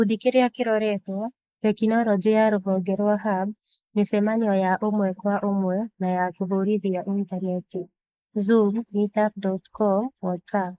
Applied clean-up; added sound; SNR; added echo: neural mask model Resemble Enhance denoiser.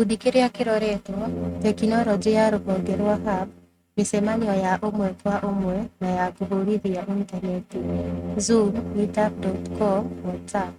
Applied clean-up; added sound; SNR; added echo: neural mask model RNNoise.